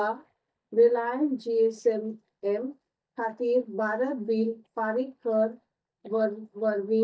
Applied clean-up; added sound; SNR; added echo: neural mask model DeepFilterNet 3.